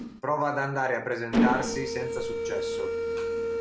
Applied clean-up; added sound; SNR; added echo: none; Mechanisms; -1 dB; none.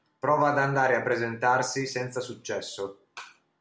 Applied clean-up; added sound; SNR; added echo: none; none; none; none.